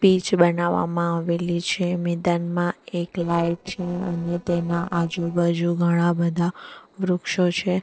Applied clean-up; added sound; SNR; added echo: neural separator model SepFormer DNS4.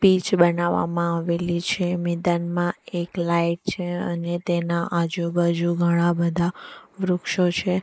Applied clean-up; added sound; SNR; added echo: neural mask model Resemble Enhance denoiser.